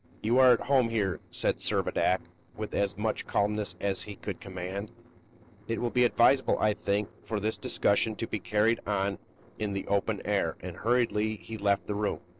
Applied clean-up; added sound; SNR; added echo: neural separator model SepFormer DNS4.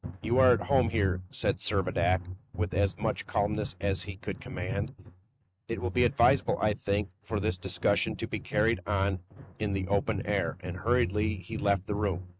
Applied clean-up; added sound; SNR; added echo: neural mask model RNNoise.